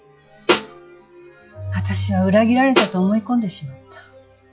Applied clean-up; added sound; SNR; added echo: classical method log-MMSE.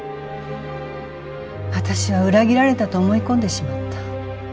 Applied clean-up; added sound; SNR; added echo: none; none; none; none.